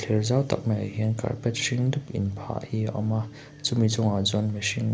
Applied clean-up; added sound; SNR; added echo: none; Organ; 20 dB; none.